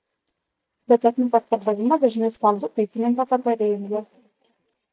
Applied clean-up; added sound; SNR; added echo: neural mask model DeepFilterNet 3.